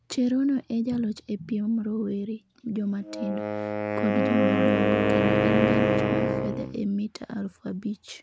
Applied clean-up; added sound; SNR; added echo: none; Wind instrument, woodwind instrument + Wind instrument, woodwind instrument; -1 dB; none.